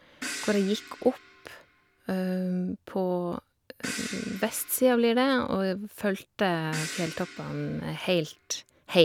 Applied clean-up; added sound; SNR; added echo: none; Crash cymbal; 14 dB; none.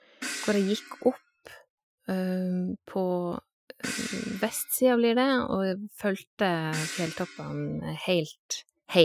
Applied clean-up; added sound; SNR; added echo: classical method Wiener filter.